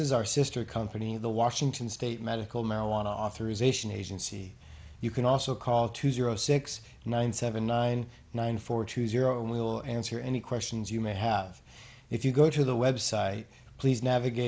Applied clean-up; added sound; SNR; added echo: none; none; none; none.